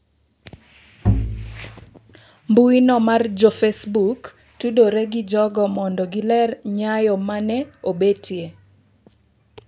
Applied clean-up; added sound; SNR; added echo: none; Bowed string instrument; 4 dB; none.